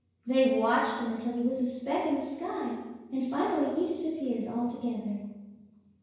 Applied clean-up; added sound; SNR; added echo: none; none; none; reverberation time 1.0 s.